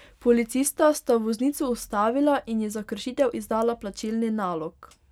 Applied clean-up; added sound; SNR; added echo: none; none; none; none.